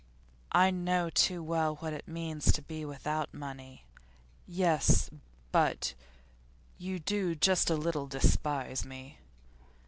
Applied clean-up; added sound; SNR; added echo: none; none; none; none.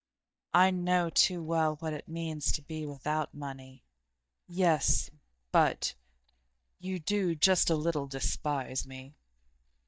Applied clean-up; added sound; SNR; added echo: neural mask model DeepFilterNet 3.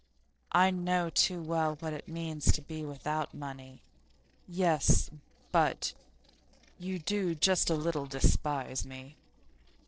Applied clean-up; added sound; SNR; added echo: neural separator model SepFormer DNS4.